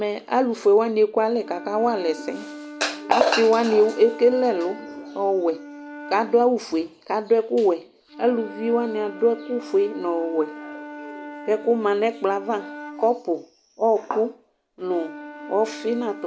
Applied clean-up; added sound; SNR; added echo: none; Wind instrument, woodwind instrument; 16 dB; none.